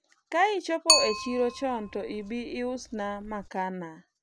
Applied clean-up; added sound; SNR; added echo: none; Bicycle; 0 dB; none.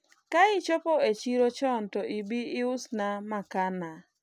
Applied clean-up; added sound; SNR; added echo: none; none; none; none.